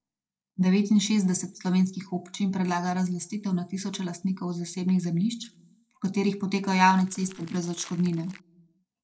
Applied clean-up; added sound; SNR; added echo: neural separator model SepFormer DNS4.